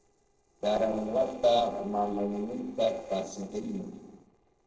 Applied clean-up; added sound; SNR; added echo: neural separator model SepFormer DNS4.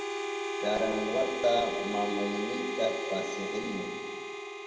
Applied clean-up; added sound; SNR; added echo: none; Harmonica; 2 dB; reverberation time 1.2 s.